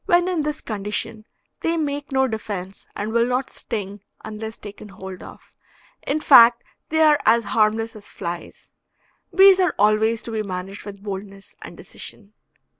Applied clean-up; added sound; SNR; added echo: none; none; none; none.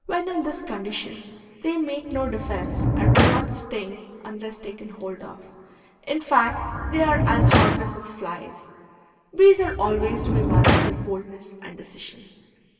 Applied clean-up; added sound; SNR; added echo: none; Sliding door; -4 dB; reverberation time 2.2 s.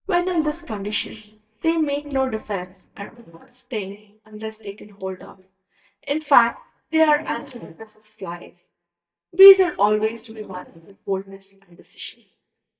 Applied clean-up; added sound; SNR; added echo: neural mask model DeepFilterNet 3.